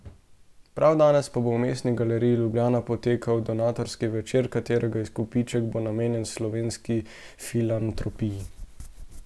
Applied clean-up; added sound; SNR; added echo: none; none; none; none.